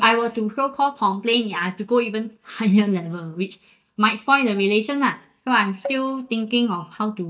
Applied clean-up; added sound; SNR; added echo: neural mask model DeepFilterNet 3.